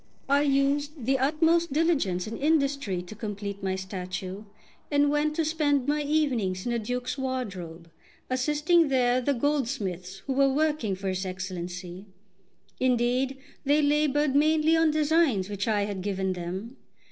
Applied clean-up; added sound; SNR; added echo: neural separator model SepFormer DNS4.